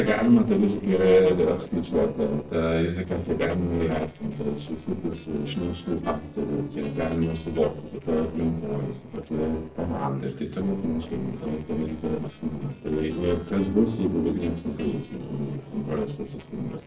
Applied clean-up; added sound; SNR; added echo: neural separator model SepFormer DNS4.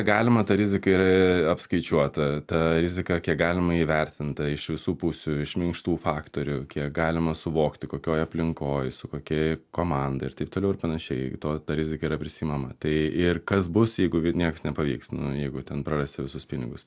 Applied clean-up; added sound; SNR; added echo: none; none; none; none.